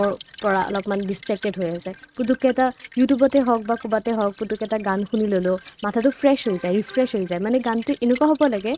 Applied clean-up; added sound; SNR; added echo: neural mask model RNNoise.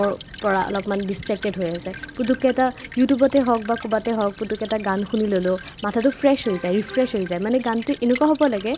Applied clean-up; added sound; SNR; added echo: none; Stream / Trickle, dribble; 18 dB; none.